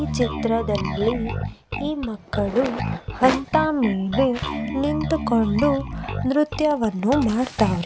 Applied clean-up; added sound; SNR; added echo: none; Bass guitar; 6 dB; none.